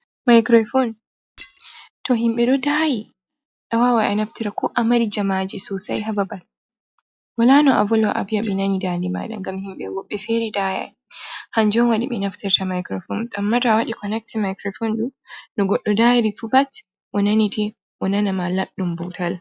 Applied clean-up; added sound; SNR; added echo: classical method log-MMSE.